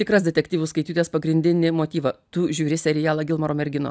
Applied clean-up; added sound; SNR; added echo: none; none; none; none.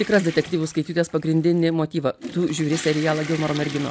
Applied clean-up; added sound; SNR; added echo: none; Toilet flush / Water; 15 dB; none.